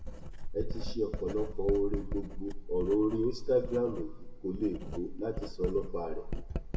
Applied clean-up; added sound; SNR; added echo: none; Writing; 2 dB; reverberation time 1.2 s.